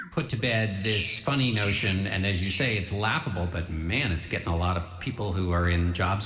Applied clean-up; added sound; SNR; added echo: none; Bird vocalization, bird call, bird song; 14 dB; reverberation time 2.1 s.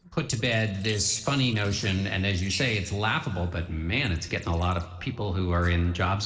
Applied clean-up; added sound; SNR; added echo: neural separator model SepFormer DNS4.